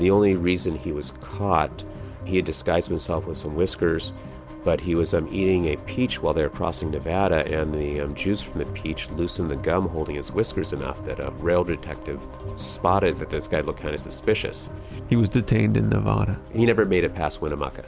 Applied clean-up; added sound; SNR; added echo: none; none; none; none.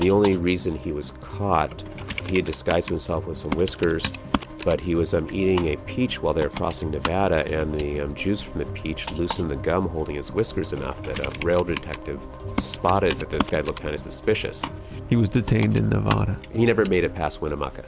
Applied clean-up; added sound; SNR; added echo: none; Computer keyboard; 12 dB; none.